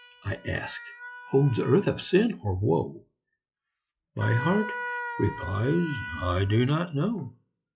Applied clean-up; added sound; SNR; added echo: classical method log-MMSE.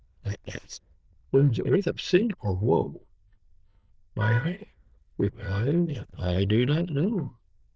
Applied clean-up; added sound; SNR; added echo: neural diffusion model UNIVERSE++.